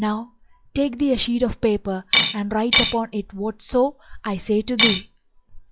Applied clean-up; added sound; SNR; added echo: classical method log-MMSE.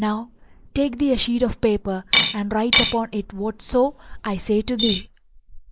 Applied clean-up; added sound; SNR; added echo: neural mask model Resemble Enhance denoiser.